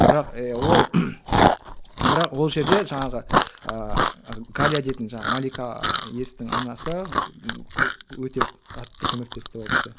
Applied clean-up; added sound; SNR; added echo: none; Chewing, mastication; -3 dB; none.